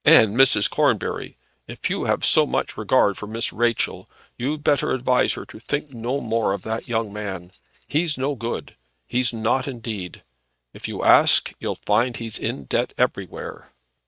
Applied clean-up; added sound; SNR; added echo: neural mask model RNNoise.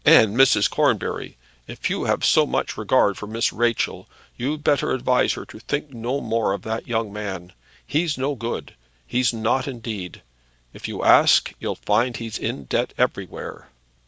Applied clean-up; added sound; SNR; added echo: none; none; none; none.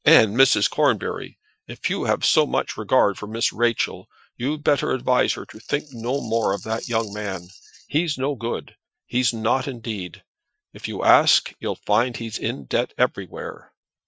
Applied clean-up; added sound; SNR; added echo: classical method Wiener filter.